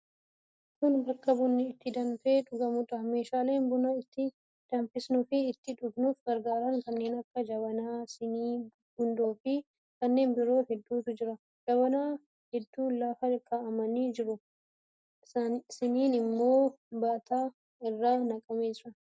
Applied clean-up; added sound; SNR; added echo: none; none; none; none.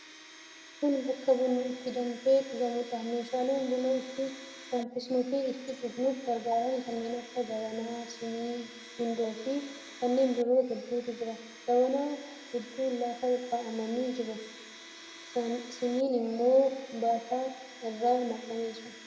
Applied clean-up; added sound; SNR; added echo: none; Domestic sounds, home sounds; 18 dB; reverberation time 1.2 s.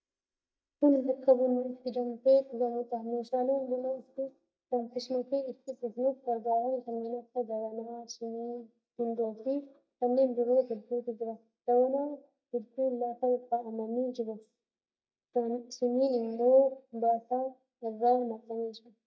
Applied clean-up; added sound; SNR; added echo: neural mask model DeepFilterNet 3.